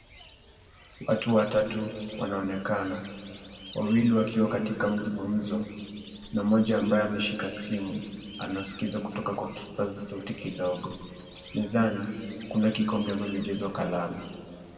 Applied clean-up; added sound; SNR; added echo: none; Bird; 17 dB; reverberation time 2.1 s.